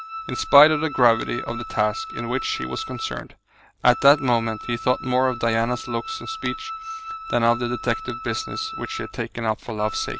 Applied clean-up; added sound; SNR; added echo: none; Wind instrument, woodwind instrument; 10 dB; none.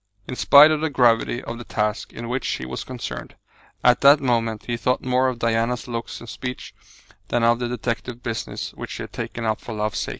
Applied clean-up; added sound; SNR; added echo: none; none; none; none.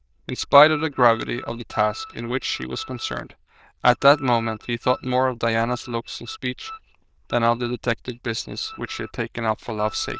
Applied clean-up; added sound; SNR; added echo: neural diffusion model UNIVERSE++.